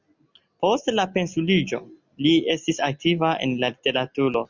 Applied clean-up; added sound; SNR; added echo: none; none; none; none.